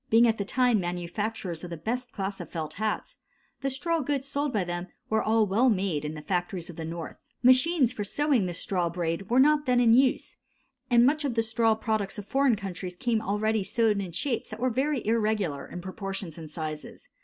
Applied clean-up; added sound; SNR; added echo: none; none; none; none.